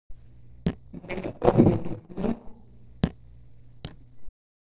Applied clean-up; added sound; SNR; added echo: neural separator model SepFormer DNS4.